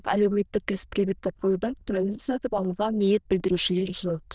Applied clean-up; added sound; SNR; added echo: neural diffusion model UNIVERSE++.